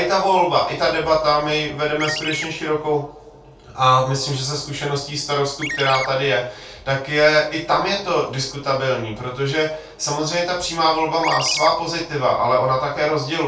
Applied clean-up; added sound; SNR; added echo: none; Chirp, tweet; 6 dB; reverberation time 0.3 s.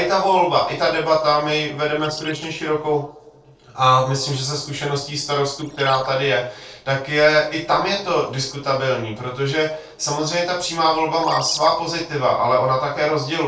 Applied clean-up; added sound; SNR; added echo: neural separator model SepFormer DNS4.